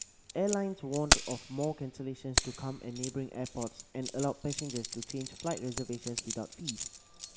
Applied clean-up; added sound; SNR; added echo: none; Keys jangling; 0 dB; none.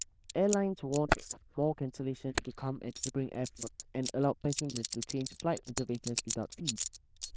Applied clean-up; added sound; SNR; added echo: neural diffusion model UNIVERSE++.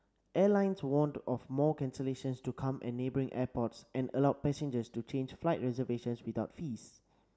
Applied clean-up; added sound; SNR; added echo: none; none; none; none.